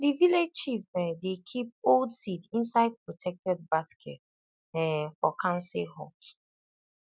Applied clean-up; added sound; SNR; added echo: none; none; none; none.